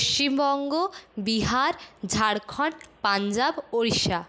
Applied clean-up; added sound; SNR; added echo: none; none; none; none.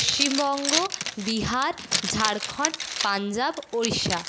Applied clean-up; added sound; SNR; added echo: none; Zipper (clothing); 3 dB; none.